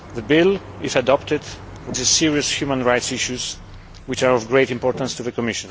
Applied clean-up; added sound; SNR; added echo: none; Sliding door; 17 dB; none.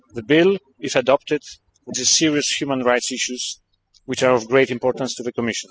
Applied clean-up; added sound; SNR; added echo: classical method spectral subtraction.